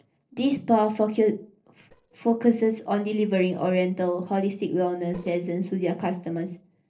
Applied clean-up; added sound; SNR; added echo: neural separator model SepFormer DNS4.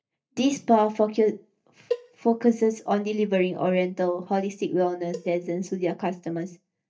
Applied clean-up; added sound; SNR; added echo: neural mask model DeepFilterNet 3.